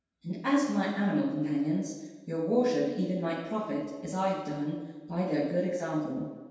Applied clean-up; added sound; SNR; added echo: none; none; none; reverberation time 1.2 s.